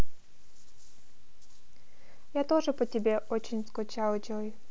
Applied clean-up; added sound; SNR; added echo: none; none; none; none.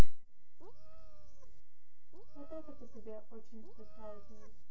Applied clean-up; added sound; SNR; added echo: neural separator model SepFormer DNS4.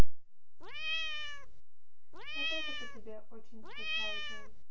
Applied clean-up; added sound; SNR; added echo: none; Cat; 11 dB; reverberation time 0.2 s.